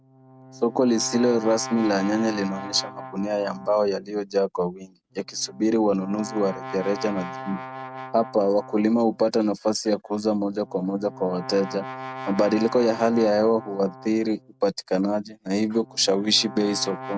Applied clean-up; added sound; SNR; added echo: none; Brass instrument; 14 dB; none.